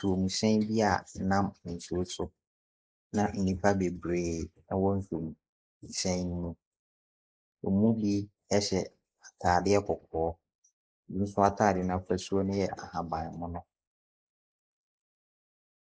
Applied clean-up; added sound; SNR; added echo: neural mask model Resemble Enhance denoiser.